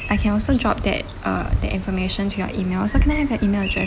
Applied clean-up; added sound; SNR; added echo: none; Bird vocalization, bird call, bird song; 17 dB; none.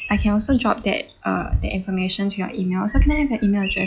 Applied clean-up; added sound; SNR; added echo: classical method log-MMSE.